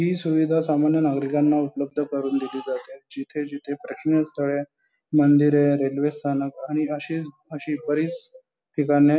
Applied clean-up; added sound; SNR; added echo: none; none; none; none.